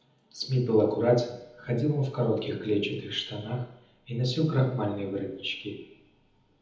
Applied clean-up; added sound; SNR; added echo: none; none; none; reverberation time 1.1 s.